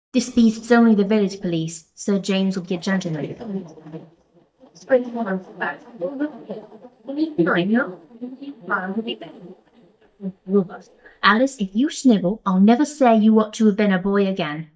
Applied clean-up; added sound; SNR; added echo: neural mask model DeepFilterNet 3.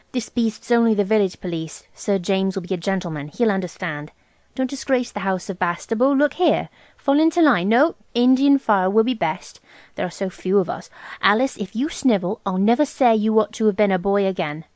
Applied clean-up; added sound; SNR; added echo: none; none; none; none.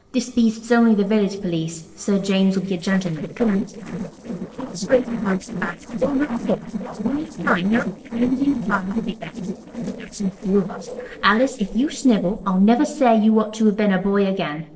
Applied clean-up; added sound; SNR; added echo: neural separator model SepFormer DNS4.